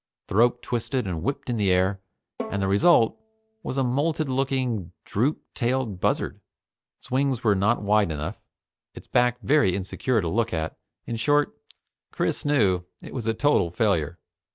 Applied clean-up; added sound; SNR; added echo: none; Bowed string instrument; 15 dB; none.